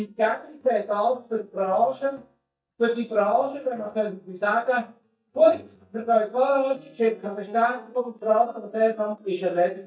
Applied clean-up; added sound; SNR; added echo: neural mask model DeepFilterNet 3.